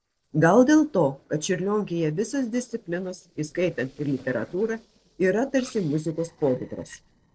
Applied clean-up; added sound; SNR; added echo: neural separator model SepFormer DNS4.